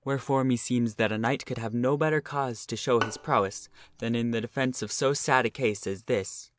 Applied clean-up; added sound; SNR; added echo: none; Bowed string instrument; 11 dB; none.